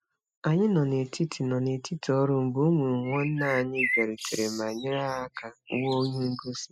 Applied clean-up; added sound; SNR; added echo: classical method spectral subtraction.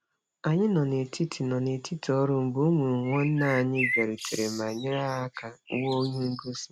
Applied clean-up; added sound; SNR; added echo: none; Bird; 8 dB; none.